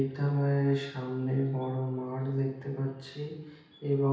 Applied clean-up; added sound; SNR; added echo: none; none; none; reverberation time 0.9 s.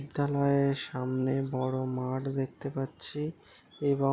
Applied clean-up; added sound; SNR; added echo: none; none; none; none.